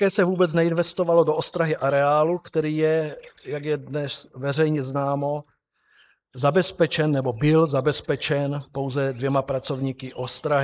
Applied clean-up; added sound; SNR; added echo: neural mask model Resemble Enhance denoiser.